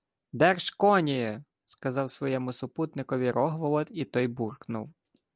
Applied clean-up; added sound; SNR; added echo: none; none; none; none.